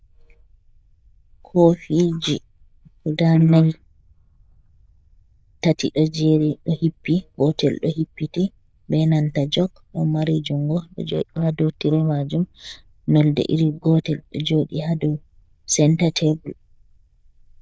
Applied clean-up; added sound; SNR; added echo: neural diffusion model UNIVERSE++.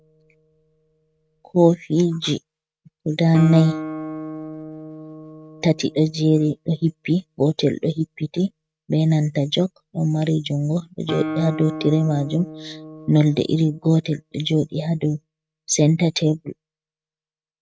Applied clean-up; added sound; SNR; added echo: neural mask model RNNoise.